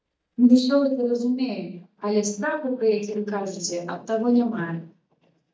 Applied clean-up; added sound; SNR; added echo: neural mask model DeepFilterNet 3.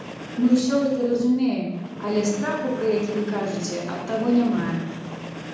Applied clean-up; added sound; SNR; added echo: none; Train; 12 dB; reverberation time 0.9 s.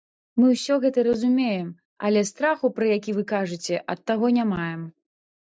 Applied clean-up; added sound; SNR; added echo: none; none; none; none.